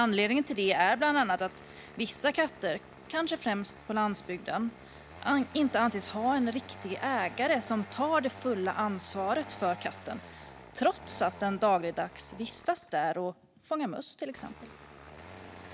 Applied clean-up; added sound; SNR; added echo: none; Engine starting; 17 dB; none.